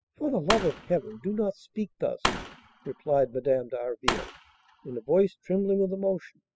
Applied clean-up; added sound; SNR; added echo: classical method spectral subtraction.